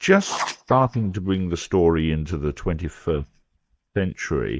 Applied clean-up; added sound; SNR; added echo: neural mask model DeepFilterNet 3.